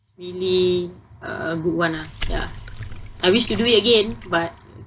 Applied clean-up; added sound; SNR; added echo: none; Water / Splash, splatter; 10 dB; none.